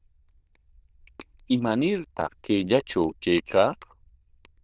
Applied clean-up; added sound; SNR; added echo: neural diffusion model UNIVERSE++.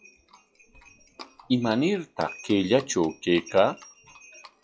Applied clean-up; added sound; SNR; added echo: classical method log-MMSE.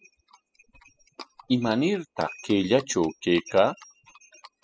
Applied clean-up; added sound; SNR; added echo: classical method spectral subtraction.